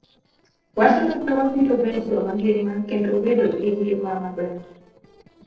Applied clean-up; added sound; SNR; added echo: neural separator model SepFormer DNS4.